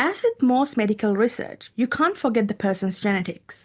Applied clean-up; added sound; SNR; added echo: none; none; none; none.